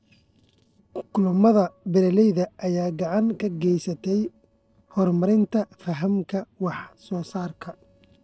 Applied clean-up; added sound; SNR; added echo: neural separator model SepFormer DNS4.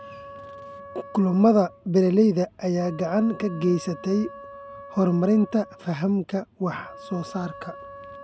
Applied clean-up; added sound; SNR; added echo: none; Wind instrument, woodwind instrument; 18 dB; none.